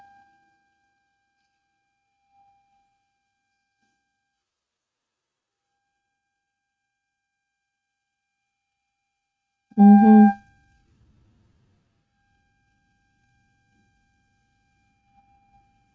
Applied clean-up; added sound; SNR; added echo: neural mask model RNNoise.